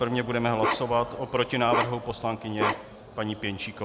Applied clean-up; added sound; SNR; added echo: none; Bark; 3 dB; none.